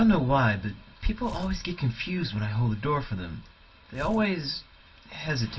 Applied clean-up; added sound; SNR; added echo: none; Tearing; 19 dB; reverberation time 0.2 s.